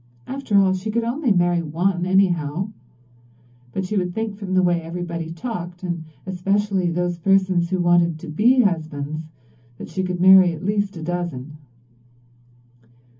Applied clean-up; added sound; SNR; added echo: none; none; none; reverberation time 0.3 s.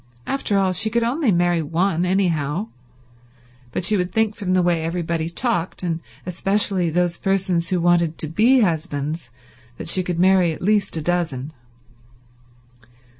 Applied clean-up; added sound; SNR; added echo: none; none; none; none.